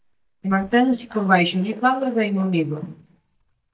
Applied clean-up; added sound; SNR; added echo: neural mask model DeepFilterNet 3.